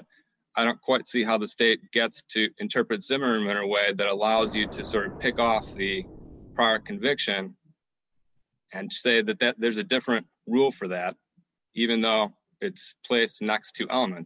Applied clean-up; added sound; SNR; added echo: none; Explosion; 15 dB; none.